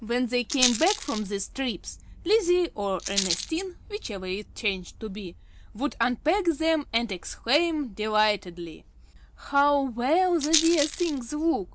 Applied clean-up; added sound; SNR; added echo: none; Rattle; 9 dB; none.